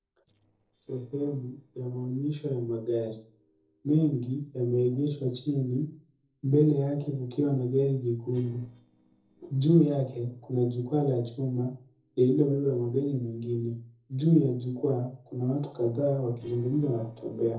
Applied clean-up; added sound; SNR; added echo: neural separator model SepFormer DNS4.